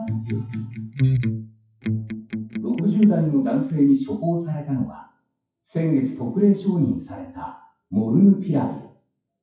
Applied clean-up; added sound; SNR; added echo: classical method WPE with log-MMSE.